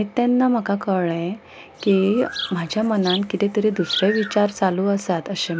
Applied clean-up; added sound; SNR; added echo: none; Insect; 12 dB; none.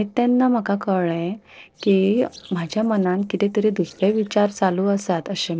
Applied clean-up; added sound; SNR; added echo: neural separator model SepFormer DNS4.